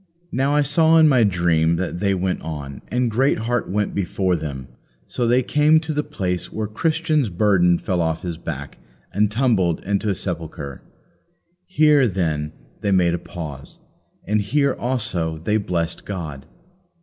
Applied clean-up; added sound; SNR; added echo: none; none; none; none.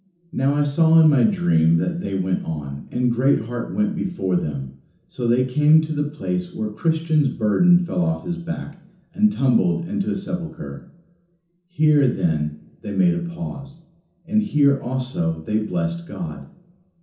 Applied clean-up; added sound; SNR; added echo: none; none; none; reverberation time 0.9 s.